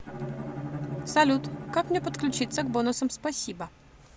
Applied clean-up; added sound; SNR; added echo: none; Bowed string instrument; 9 dB; none.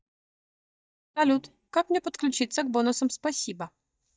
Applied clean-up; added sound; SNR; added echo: neural mask model DeepFilterNet 3.